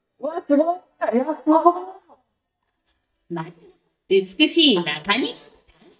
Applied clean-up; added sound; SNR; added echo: neural mask model DeepFilterNet 3.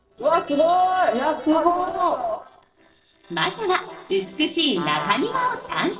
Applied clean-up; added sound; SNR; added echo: neural separator model SepFormer DNS4.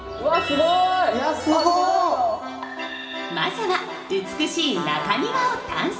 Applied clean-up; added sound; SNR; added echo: none; Trumpet; 14 dB; reverberation time 2.1 s.